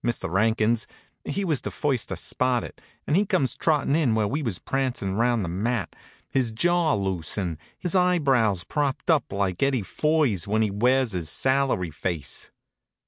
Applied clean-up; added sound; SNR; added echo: none; none; none; none.